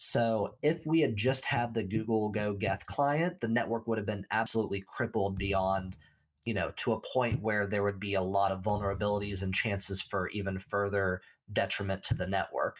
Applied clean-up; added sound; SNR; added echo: neural mask model DeepFilterNet 3.